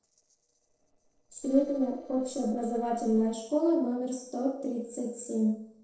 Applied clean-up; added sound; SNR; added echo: neural separator model SepFormer DNS4.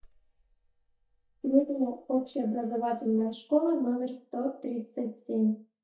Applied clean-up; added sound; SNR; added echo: neural mask model DeepFilterNet 3.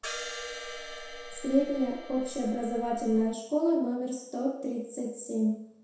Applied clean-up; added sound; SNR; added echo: none; Crash cymbal; 10 dB; reverberation time 0.7 s.